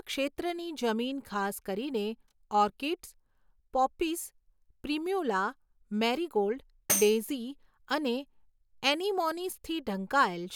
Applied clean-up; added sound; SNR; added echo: none; Tambourine; 4 dB; none.